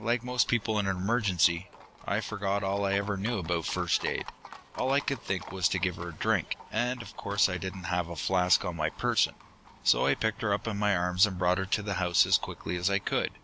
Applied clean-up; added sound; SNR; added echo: none; Livestock, farm animals, working animals; 19 dB; none.